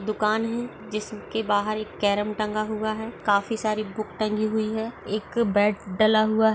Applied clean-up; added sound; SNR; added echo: none; none; none; none.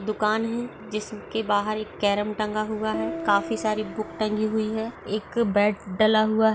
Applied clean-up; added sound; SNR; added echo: none; Piano; 11 dB; none.